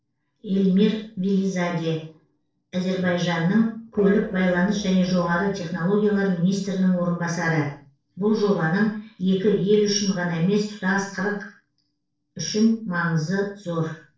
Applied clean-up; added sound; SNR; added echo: neural separator model SepFormer DNS4.